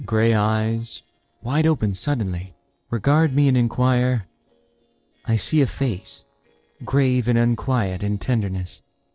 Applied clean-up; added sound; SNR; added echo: neural separator model SepFormer DNS4.